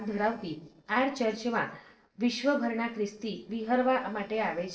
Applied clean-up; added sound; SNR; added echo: neural separator model SepFormer DNS4.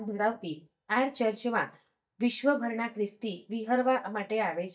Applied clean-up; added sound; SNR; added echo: neural mask model DeepFilterNet 3.